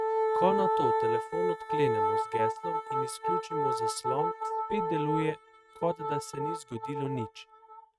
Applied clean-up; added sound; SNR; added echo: neural mask model RNNoise.